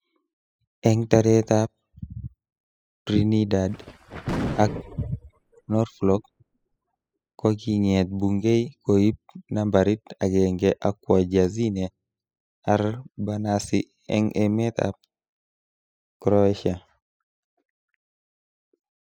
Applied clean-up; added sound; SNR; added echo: classical method spectral subtraction.